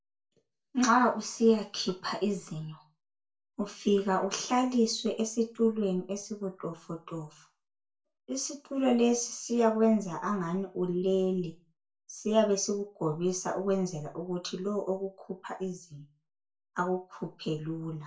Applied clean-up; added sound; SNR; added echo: none; none; none; reverberation time 0.3 s.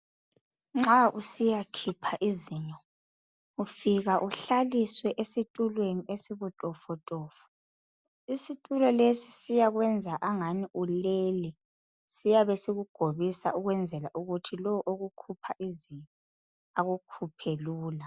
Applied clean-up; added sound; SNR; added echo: none; none; none; none.